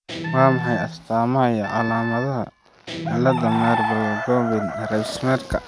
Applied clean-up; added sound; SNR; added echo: none; Wind instrument, woodwind instrument + Guitar; 10 dB; none.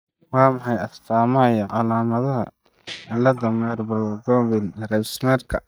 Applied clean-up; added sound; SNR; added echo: neural mask model DeepFilterNet 3.